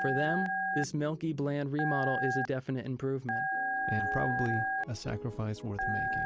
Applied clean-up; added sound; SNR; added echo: none; Telephone; 0 dB; none.